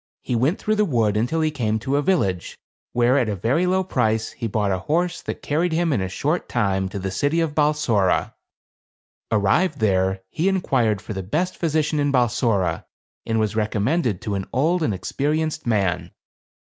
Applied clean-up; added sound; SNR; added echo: none; none; none; none.